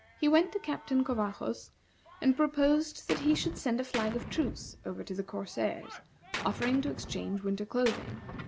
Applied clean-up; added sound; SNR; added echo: none; Gunshot, gunfire; 12 dB; none.